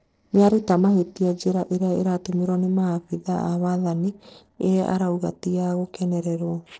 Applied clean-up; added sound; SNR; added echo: neural separator model SepFormer DNS4.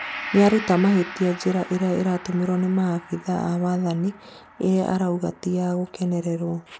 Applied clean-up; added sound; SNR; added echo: none; Gong; 16 dB; none.